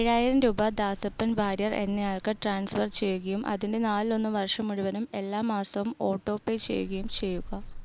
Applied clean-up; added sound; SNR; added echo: none; Bird; 14 dB; none.